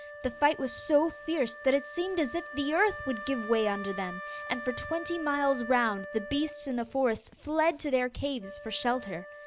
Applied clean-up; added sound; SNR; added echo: none; Wind instrument, woodwind instrument; 12 dB; none.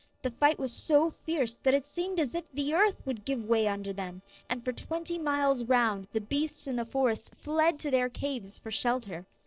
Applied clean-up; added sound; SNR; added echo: neural separator model SepFormer DNS4.